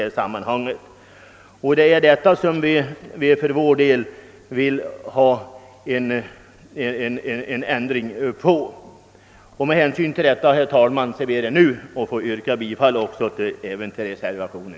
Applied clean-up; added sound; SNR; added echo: none; none; none; none.